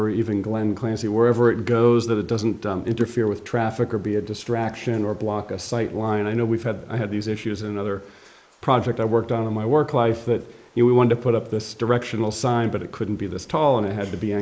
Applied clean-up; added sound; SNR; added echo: neural mask model Resemble Enhance denoiser.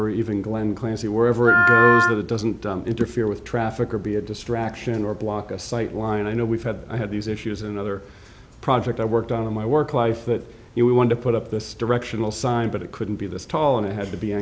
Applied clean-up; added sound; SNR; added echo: none; Wind instrument, woodwind instrument; -3 dB; none.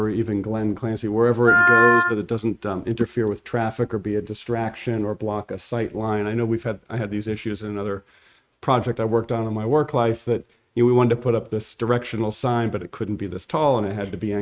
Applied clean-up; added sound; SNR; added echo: neural mask model RNNoise.